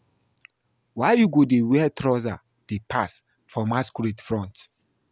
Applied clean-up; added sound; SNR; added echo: none; none; none; none.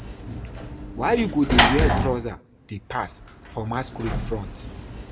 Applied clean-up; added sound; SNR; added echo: none; Sliding door / Slam; -1 dB; reverberation time 0.3 s.